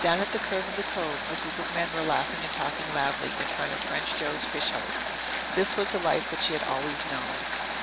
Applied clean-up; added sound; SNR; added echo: none; Water; -2 dB; none.